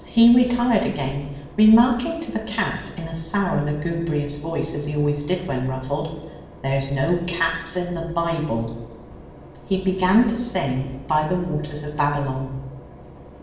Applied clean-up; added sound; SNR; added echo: none; Engine / Boat, Water vehicle; 20 dB; reverberation time 1.0 s.